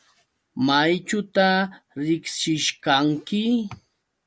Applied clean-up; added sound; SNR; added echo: none; none; none; none.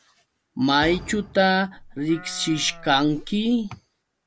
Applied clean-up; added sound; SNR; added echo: none; Thump, thud + Livestock, farm animals, working animals; 16 dB; none.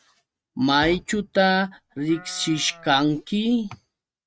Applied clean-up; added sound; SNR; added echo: neural mask model RNNoise.